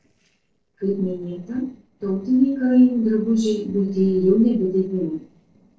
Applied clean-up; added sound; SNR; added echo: neural separator model SepFormer DNS4.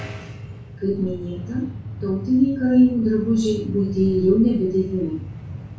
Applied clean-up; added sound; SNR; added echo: none; Train; 13 dB; reverberation time 0.4 s.